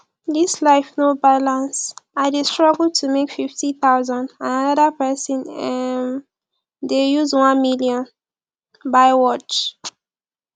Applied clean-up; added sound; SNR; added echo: none; none; none; none.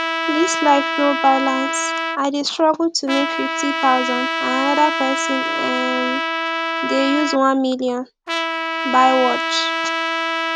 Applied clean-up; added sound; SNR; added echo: none; Trumpet; 2 dB; none.